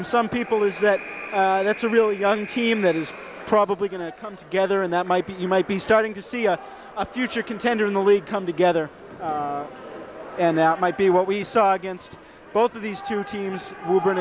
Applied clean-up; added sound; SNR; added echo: none; none; none; none.